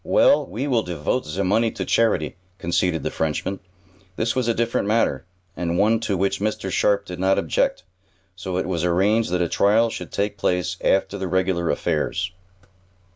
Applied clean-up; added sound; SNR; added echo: none; none; none; none.